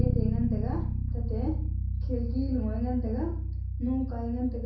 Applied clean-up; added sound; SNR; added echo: none; Bass guitar; -4 dB; reverberation time 0.6 s.